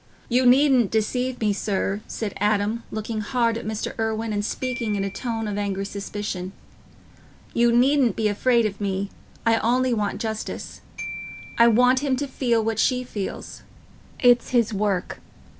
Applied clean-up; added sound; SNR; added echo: none; Glockenspiel; 18 dB; none.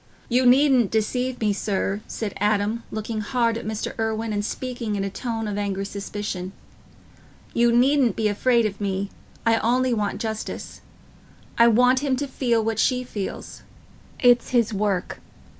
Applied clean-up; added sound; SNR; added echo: none; none; none; none.